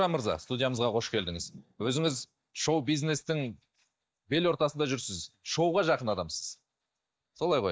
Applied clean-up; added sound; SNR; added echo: neural mask model DeepFilterNet 3.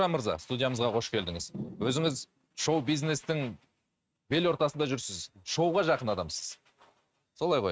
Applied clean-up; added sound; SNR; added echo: neural mask model RNNoise.